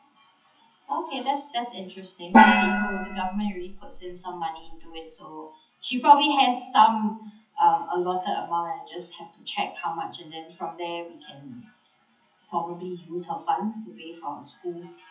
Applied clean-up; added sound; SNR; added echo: classical method WPE with log-MMSE.